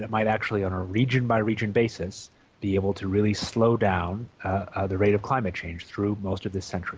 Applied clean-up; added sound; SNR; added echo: none; none; none; none.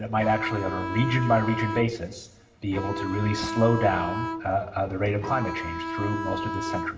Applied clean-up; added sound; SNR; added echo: none; Bowed string instrument; 5 dB; reverberation time 0.8 s.